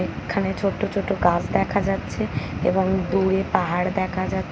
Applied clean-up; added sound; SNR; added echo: none; none; none; none.